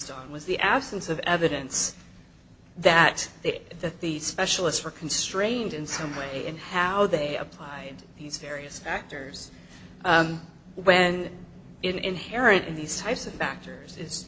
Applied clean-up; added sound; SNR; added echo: none; none; none; none.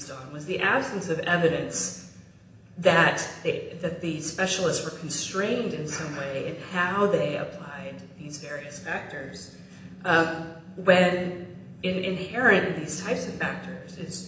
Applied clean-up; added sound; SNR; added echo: none; none; none; reverberation time 0.8 s.